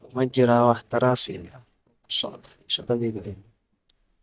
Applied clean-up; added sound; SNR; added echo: neural mask model DeepFilterNet 3.